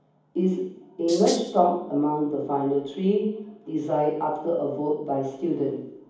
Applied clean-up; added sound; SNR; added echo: none; Rattle (instrument); 12 dB; reverberation time 1.2 s.